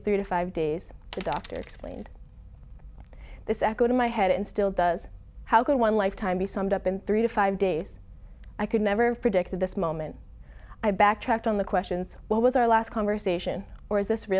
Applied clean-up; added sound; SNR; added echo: none; Coin (dropping); 17 dB; none.